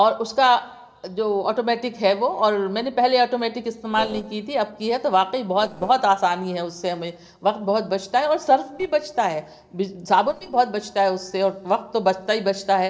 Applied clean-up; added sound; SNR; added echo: neural separator model SepFormer DNS4.